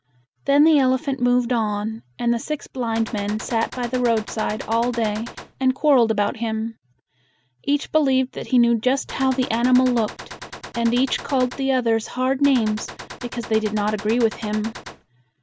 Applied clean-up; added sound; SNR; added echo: none; Gunshot, gunfire; 14 dB; none.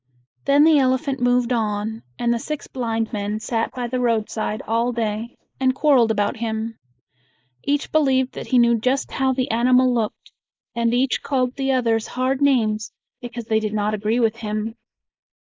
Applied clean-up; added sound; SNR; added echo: neural mask model Resemble Enhance denoiser.